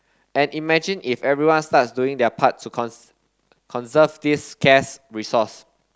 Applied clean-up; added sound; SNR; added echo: none; none; none; none.